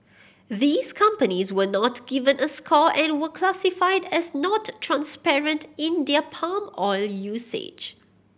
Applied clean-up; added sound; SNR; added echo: none; none; none; none.